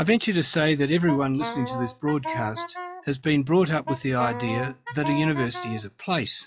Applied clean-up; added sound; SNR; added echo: classical method log-MMSE.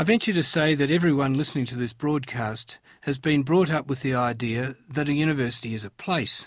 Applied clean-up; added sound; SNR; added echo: none; none; none; none.